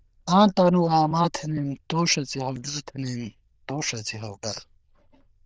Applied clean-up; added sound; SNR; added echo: neural diffusion model UNIVERSE++.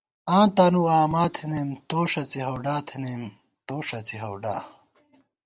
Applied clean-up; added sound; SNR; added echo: none; none; none; none.